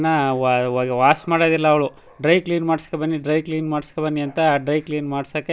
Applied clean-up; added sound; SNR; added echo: none; none; none; none.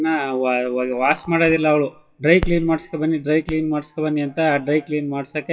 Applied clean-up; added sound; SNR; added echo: classical method WPE with log-MMSE.